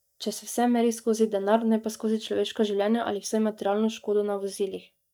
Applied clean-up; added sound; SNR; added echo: neural mask model DeepFilterNet 3.